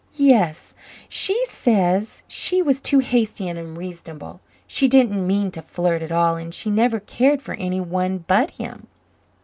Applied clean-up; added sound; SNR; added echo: none; none; none; none.